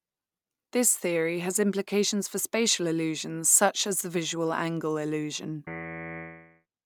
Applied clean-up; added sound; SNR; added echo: none; Piano; 11 dB; none.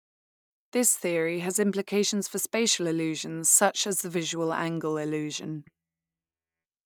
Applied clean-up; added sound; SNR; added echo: neural mask model DeepFilterNet 3.